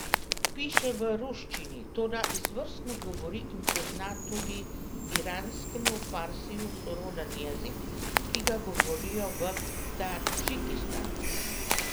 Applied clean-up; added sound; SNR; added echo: none; Train + Walk, footsteps; -4 dB; none.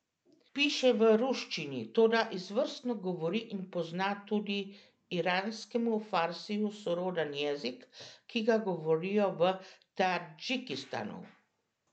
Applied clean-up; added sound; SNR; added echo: none; none; none; none.